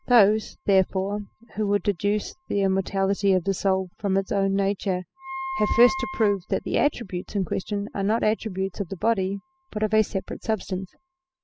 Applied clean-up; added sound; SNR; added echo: classical method spectral subtraction.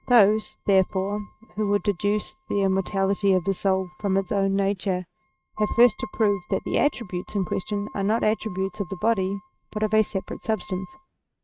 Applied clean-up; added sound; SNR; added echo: neural mask model RNNoise.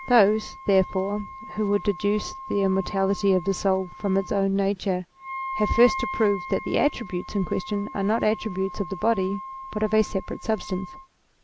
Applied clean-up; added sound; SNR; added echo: none; Wind instrument, woodwind instrument; 12 dB; none.